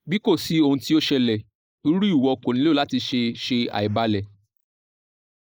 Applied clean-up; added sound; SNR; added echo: neural mask model Resemble Enhance denoiser.